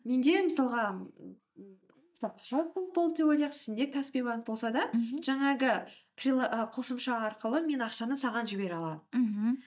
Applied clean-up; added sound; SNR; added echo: neural mask model DeepFilterNet 3.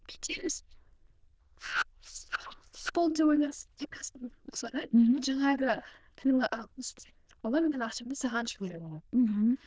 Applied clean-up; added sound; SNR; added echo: neural diffusion model UNIVERSE++.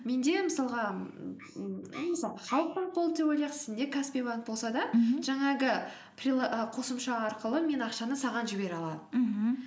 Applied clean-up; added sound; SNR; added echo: neural mask model Resemble Enhance denoiser.